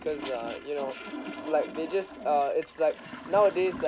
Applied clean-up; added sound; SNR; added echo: none; Toilet flush; 12 dB; none.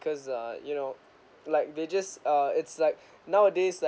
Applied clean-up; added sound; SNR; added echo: none; none; none; none.